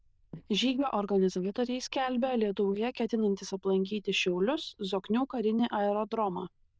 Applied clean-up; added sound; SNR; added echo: neural diffusion model UNIVERSE++.